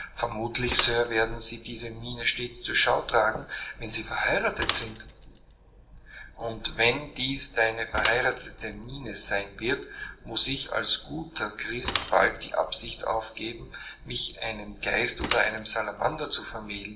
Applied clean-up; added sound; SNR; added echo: none; Mechanisms / Bicycle; 11 dB; reverberation time 0.7 s.